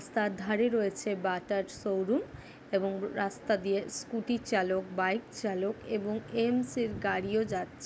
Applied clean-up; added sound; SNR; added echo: none; none; none; none.